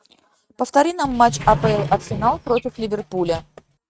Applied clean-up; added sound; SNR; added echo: neural mask model RNNoise.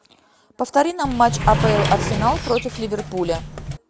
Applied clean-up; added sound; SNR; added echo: none; Sliding door; 3 dB; none.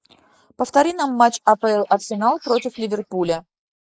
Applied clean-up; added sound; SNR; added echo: neural mask model Resemble Enhance denoiser.